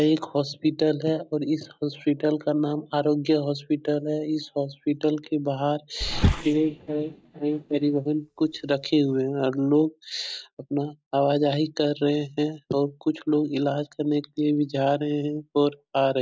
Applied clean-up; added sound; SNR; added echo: neural mask model DeepFilterNet 3.